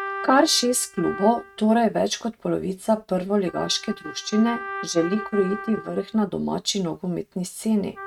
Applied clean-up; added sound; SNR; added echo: neural mask model RNNoise.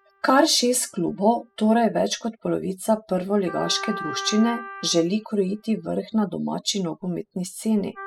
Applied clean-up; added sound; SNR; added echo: classical method spectral subtraction.